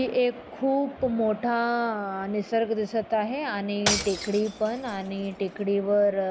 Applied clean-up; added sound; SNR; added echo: none; Shatter / Crushing; 8 dB; none.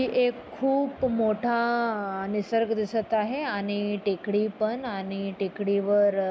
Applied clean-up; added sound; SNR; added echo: none; none; none; none.